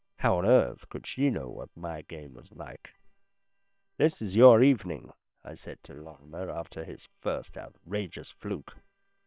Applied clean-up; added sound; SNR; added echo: neural separator model SepFormer WHAM!.